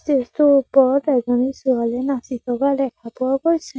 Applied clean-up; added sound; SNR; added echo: none; none; none; none.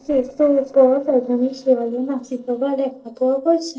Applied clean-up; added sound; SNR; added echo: neural separator model SepFormer DNS4.